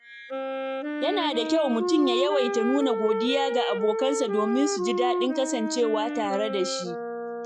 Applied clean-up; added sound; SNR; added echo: classical method Wiener filter.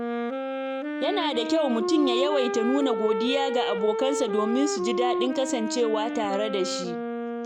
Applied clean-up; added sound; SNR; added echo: none; Wind instrument, woodwind instrument; 2 dB; none.